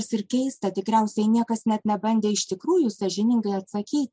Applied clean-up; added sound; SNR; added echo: none; none; none; none.